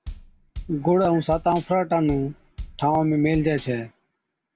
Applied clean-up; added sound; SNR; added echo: none; Bass drum; 16 dB; none.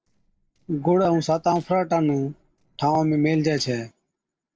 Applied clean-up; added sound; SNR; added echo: neural separator model SepFormer DNS4.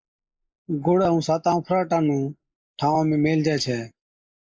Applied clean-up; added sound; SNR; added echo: neural mask model Resemble Enhance denoiser.